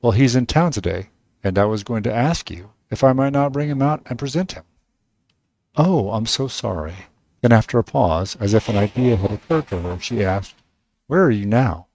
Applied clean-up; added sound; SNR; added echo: neural mask model RNNoise.